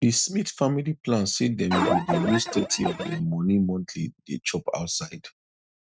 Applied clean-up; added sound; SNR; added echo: neural mask model RNNoise.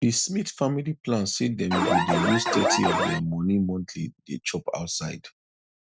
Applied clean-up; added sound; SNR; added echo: none; Alarm; -3 dB; none.